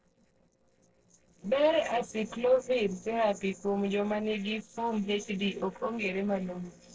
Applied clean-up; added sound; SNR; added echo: neural separator model SepFormer DNS4.